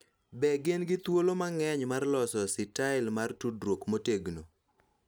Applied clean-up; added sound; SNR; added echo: none; none; none; none.